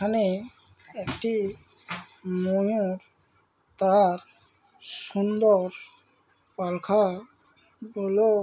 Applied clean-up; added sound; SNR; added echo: none; none; none; none.